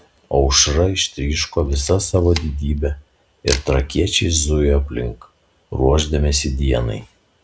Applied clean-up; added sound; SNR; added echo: none; Camera; 16 dB; none.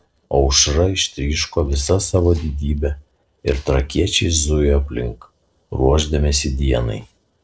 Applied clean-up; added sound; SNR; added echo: neural separator model SepFormer DNS4.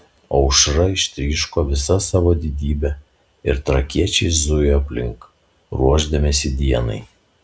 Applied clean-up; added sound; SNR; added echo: none; none; none; none.